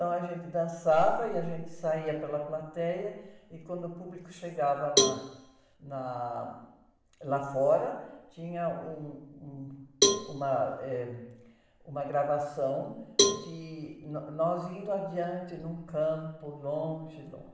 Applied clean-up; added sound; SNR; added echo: none; Cowbell; -1 dB; reverberation time 0.9 s.